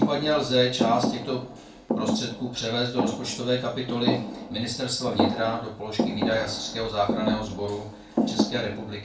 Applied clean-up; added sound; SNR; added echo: none; Thump, thud; 1 dB; reverberation time 0.3 s.